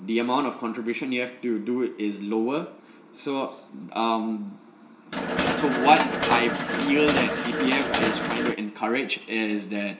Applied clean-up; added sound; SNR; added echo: none; Mechanisms; 0 dB; reverberation time 0.9 s.